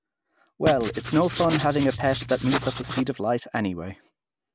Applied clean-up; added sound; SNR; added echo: none; Writing; 1 dB; none.